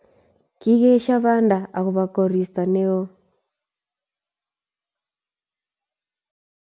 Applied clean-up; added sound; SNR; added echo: none; none; none; none.